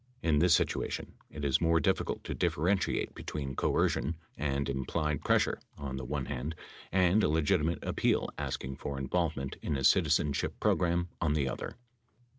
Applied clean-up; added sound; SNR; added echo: none; none; none; none.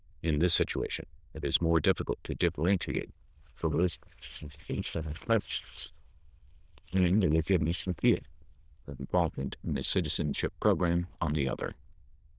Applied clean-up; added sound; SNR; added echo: neural diffusion model UNIVERSE++.